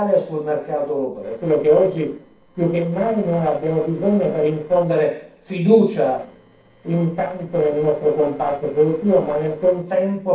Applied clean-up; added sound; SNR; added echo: neural separator model SepFormer DNS4.